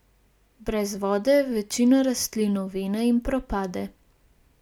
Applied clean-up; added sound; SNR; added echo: none; none; none; none.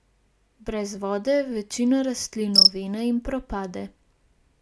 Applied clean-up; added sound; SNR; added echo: none; Cricket; -2 dB; none.